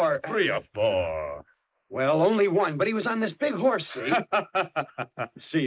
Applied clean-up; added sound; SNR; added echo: neural mask model Resemble Enhance denoiser.